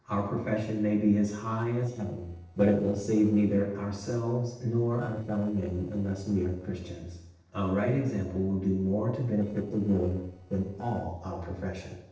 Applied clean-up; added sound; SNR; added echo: neural separator model SepFormer DNS4.